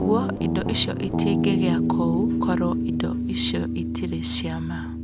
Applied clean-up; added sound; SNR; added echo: none; Guitar; -1 dB; none.